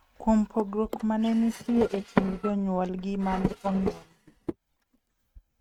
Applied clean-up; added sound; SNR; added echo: neural mask model RNNoise.